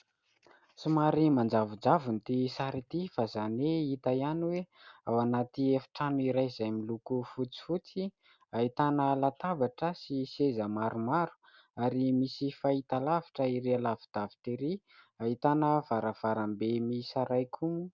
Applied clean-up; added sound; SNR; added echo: none; none; none; none.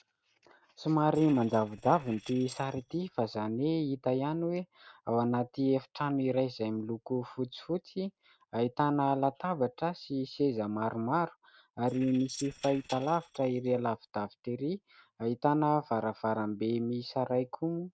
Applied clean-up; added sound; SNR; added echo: neural mask model RNNoise.